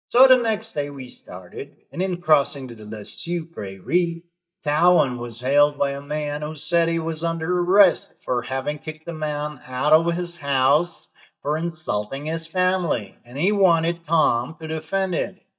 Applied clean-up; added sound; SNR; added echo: neural mask model DeepFilterNet 3.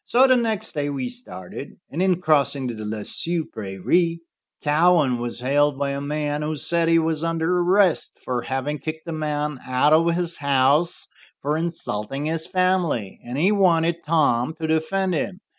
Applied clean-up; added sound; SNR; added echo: none; none; none; none.